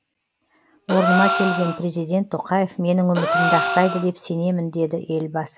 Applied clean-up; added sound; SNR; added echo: none; Gasp; 3 dB; none.